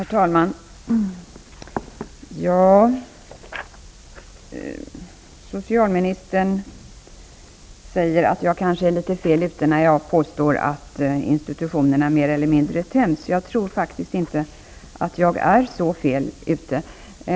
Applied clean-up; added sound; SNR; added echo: none; none; none; none.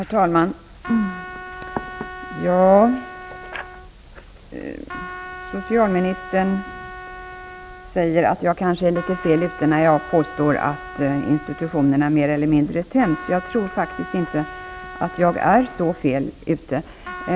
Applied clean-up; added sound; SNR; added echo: none; Trumpet; 15 dB; none.